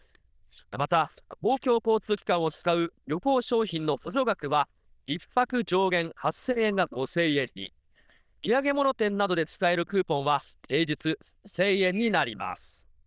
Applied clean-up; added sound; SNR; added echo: neural diffusion model UNIVERSE++.